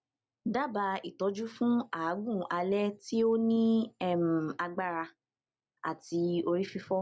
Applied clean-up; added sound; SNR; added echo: none; none; none; none.